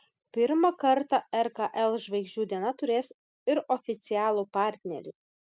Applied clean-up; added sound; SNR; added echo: none; none; none; none.